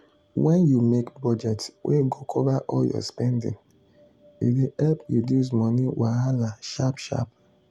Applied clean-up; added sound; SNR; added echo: none; none; none; none.